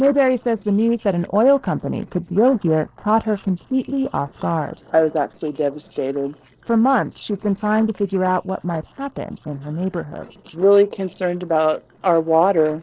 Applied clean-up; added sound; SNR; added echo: neural separator model SepFormer DNS4.